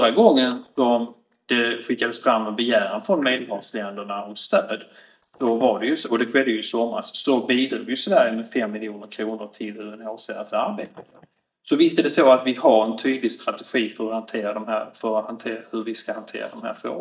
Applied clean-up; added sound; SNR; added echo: neural mask model DeepFilterNet 3.